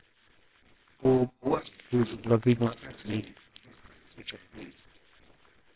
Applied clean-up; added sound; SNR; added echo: neural separator model SepFormer WHAMR!.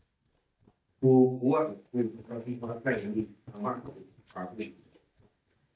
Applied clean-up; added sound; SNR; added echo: neural mask model DeepFilterNet 3.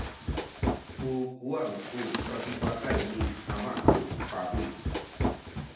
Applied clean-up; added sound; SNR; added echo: none; Run; -4 dB; reverberation time 0.8 s.